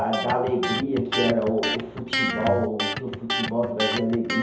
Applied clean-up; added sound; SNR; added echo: none; Electric guitar; 4 dB; reverberation time 2.2 s.